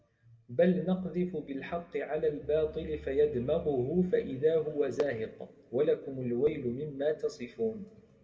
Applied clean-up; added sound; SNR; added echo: none; none; none; reverberation time 1.4 s.